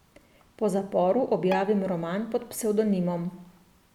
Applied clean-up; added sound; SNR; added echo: none; Bowed string instrument; 14 dB; none.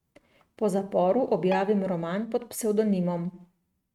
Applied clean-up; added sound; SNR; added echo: neural mask model RNNoise.